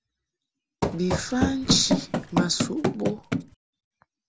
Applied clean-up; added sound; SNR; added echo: none; Run; -3 dB; none.